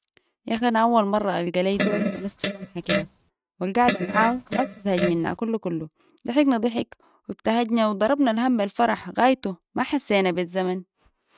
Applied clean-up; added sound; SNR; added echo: neural mask model RNNoise.